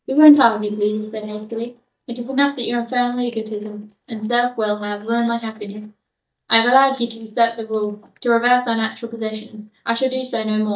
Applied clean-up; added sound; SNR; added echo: neural mask model DeepFilterNet 3.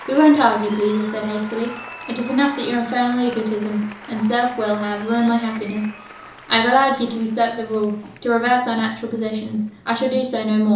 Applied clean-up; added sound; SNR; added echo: none; Applause; 18 dB; reverberation time 0.6 s.